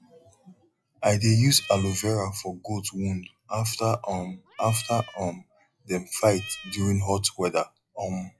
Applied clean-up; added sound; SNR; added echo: classical method log-MMSE.